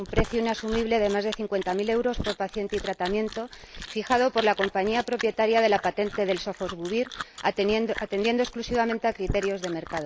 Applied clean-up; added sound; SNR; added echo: none; Chewing, mastication; 11 dB; none.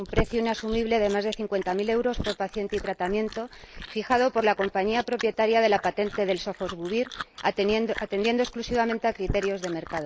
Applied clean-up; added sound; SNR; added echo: neural mask model Resemble Enhance denoiser.